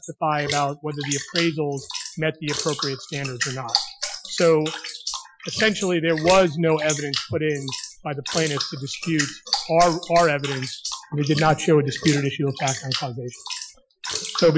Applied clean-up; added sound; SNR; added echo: classical method Wiener filter.